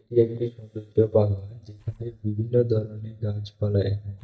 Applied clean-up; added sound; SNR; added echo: neural mask model DeepFilterNet 3.